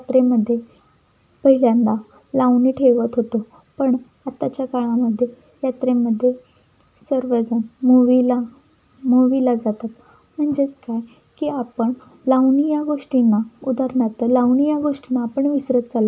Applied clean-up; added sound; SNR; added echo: none; none; none; none.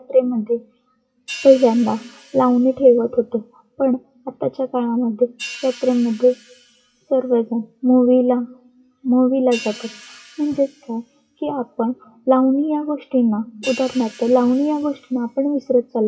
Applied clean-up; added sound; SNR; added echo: classical method WPE with log-MMSE.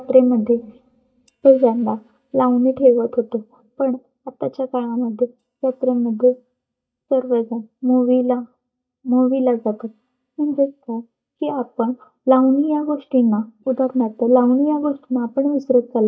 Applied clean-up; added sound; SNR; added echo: neural mask model DeepFilterNet 3.